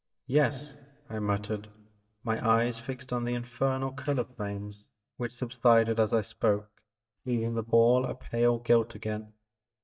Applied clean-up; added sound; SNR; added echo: neural mask model DeepFilterNet 3.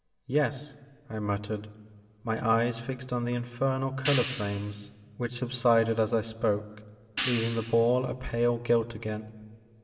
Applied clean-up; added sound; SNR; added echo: none; Hi-hat; 10 dB; reverberation time 2.1 s.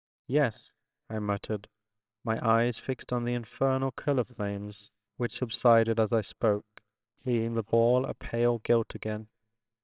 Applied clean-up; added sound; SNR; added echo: neural separator model SepFormer WHAMR!.